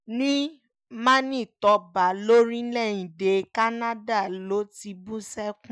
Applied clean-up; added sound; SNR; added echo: none; none; none; none.